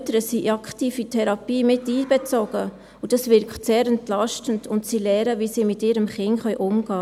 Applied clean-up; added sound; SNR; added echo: none; none; none; none.